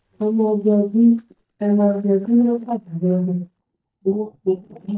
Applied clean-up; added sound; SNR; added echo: neural mask model DeepFilterNet 3.